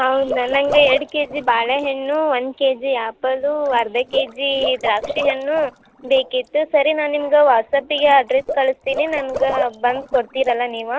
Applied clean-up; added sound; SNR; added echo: neural separator model SepFormer DNS4.